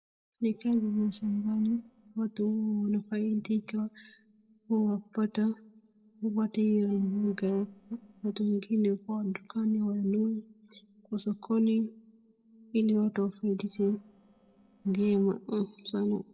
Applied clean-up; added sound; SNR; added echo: neural separator model SepFormer DNS4.